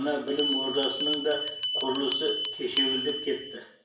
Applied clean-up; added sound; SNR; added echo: none; Bell; 1 dB; reverberation time 0.5 s.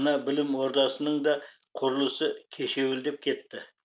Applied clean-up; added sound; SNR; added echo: none; none; none; none.